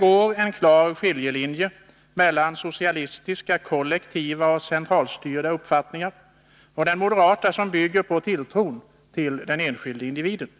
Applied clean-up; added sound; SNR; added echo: none; none; none; none.